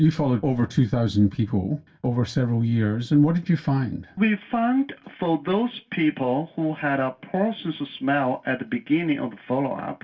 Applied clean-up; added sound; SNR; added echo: none; none; none; reverberation time 0.2 s.